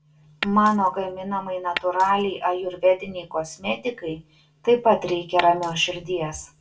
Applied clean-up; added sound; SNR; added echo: none; Glass; 13 dB; reverberation time 0.2 s.